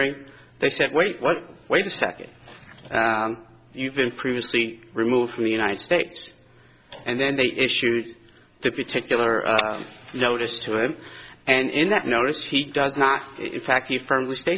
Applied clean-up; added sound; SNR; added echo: none; none; none; none.